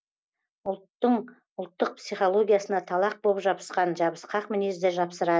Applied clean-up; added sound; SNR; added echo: none; none; none; none.